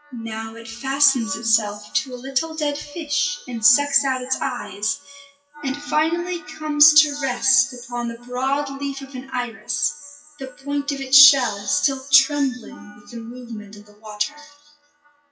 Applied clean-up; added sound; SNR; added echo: classical method WPE with log-MMSE.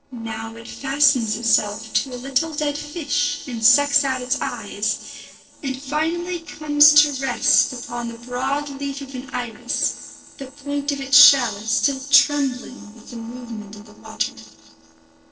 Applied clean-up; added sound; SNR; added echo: neural separator model SepFormer DNS4.